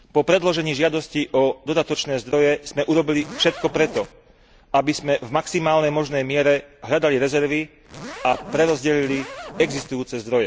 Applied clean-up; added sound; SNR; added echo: none; Zipper (clothing); 14 dB; none.